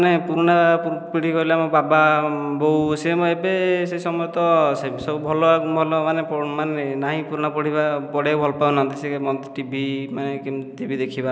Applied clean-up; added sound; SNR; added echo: none; none; none; none.